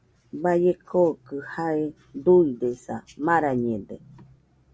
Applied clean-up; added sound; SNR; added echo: none; none; none; none.